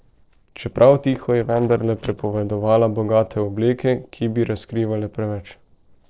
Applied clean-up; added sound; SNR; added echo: neural separator model SepFormer DNS4.